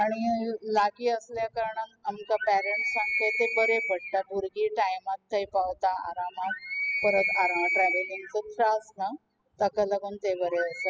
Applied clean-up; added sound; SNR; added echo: classical method spectral subtraction.